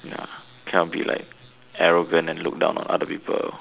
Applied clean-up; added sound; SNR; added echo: none; none; none; none.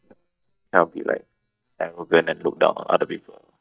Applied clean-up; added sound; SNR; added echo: neural mask model DeepFilterNet 3.